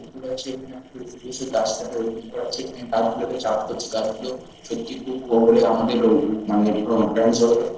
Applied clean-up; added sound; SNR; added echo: neural separator model SepFormer DNS4.